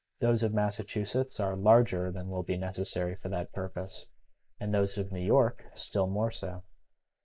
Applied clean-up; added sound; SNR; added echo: neural mask model Resemble Enhance denoiser.